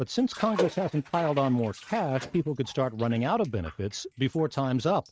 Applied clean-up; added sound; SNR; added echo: neural mask model RNNoise.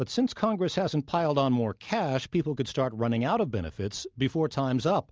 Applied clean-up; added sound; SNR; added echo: none; none; none; none.